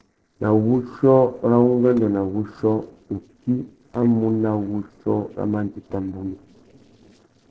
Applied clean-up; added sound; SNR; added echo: neural separator model SepFormer DNS4.